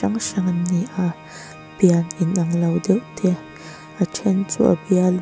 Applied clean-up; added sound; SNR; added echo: none; Organ; 19 dB; none.